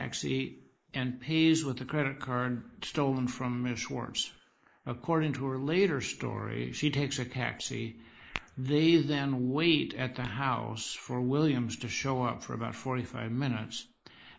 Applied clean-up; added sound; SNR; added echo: neural mask model Resemble Enhance denoiser.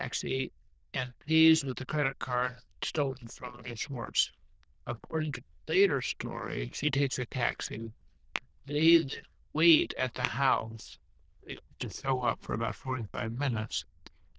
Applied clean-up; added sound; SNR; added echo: neural diffusion model UNIVERSE++.